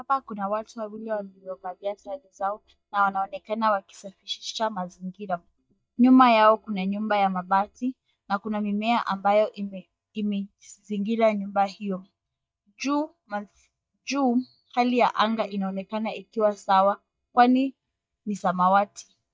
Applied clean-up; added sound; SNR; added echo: neural mask model DeepFilterNet 3.